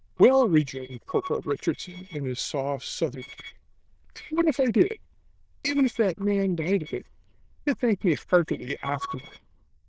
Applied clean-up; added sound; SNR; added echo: neural diffusion model UNIVERSE++.